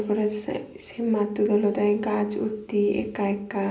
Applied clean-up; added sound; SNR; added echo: none; none; none; reverberation time 0.5 s.